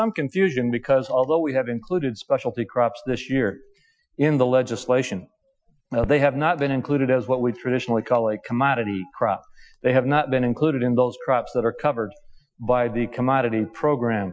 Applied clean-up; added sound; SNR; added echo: classical method Wiener filter.